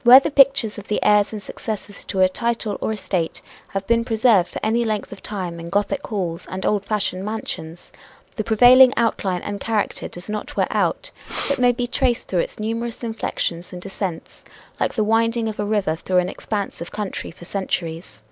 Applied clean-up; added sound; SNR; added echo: none; Breathing; 6 dB; none.